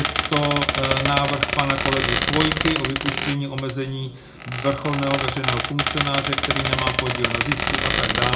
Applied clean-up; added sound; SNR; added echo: none; Squeak; -1 dB; reverberation time 0.3 s.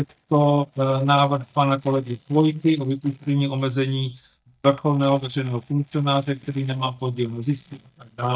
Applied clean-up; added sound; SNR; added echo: neural mask model DeepFilterNet 3.